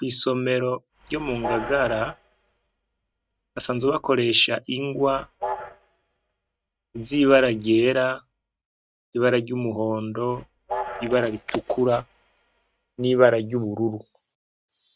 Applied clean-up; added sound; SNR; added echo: neural mask model RNNoise.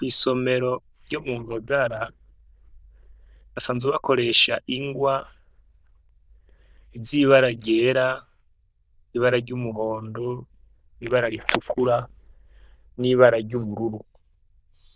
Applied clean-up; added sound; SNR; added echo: neural diffusion model UNIVERSE++.